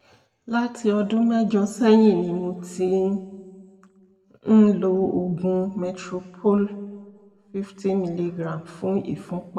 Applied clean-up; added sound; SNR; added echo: none; none; none; reverberation time 1.2 s.